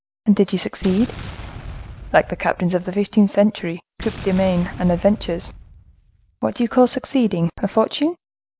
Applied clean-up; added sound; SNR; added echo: none; Explosion; 15 dB; none.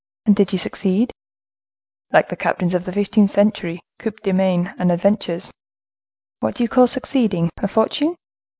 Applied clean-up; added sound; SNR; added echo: none; none; none; none.